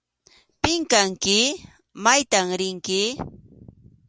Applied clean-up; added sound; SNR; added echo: none; none; none; none.